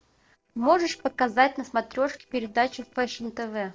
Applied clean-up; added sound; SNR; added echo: neural separator model SepFormer DNS4.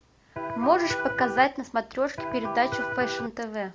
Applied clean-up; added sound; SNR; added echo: none; Electric guitar; 4 dB; none.